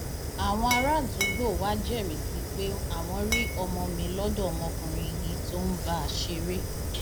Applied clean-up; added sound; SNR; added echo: none; Fire + Glass; -1 dB; none.